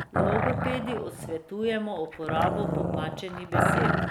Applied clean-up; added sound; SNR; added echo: none; Growling; -4 dB; none.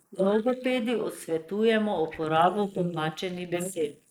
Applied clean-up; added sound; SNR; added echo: neural mask model Resemble Enhance denoiser.